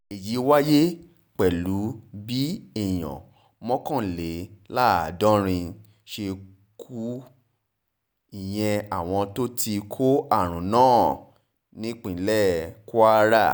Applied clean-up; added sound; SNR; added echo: none; none; none; none.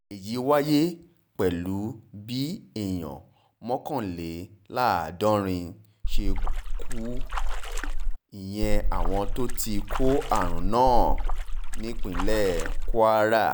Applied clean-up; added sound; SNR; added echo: none; Splash, splatter; -5 dB; none.